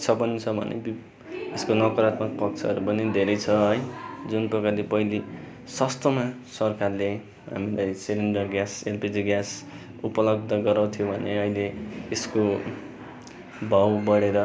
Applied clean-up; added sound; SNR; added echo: none; none; none; none.